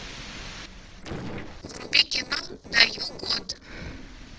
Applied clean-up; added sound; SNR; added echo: neural separator model SepFormer DNS4.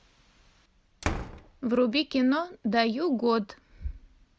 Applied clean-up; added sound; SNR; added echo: none; Slam; 11 dB; none.